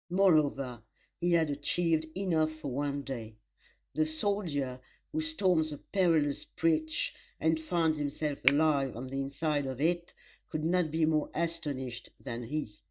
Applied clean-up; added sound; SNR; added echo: neural mask model DeepFilterNet 3.